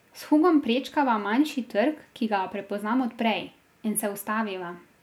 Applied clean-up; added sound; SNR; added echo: none; none; none; none.